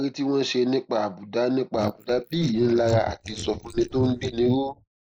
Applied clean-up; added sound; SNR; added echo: neural mask model Resemble Enhance denoiser.